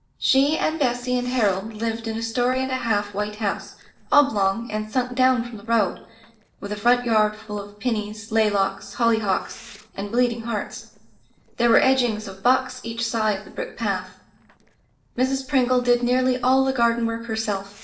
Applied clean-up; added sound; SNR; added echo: neural separator model SepFormer DNS4.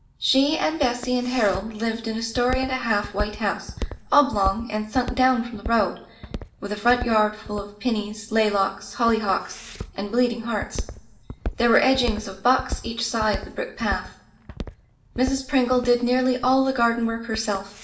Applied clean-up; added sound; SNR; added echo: none; Walk, footsteps; 12 dB; reverberation time 0.7 s.